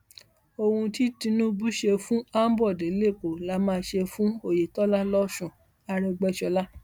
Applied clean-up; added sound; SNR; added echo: none; none; none; none.